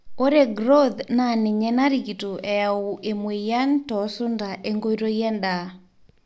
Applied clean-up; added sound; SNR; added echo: none; none; none; none.